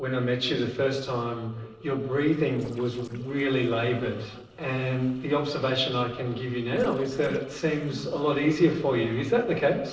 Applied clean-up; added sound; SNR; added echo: neural separator model SepFormer DNS4.